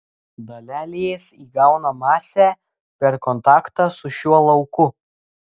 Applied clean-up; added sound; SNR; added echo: none; none; none; none.